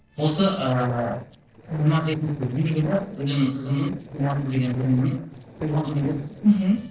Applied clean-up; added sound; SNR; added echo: neural separator model SepFormer DNS4.